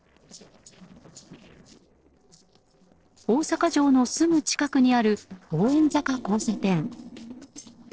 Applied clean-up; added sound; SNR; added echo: neural separator model SepFormer DNS4.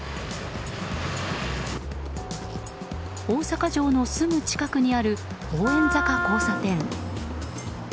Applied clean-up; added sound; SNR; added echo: none; Wind instrument, woodwind instrument; 2 dB; none.